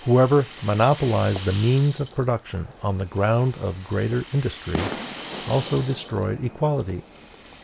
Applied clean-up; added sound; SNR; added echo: none; Fireworks + Rattle (instrument); 13 dB; none.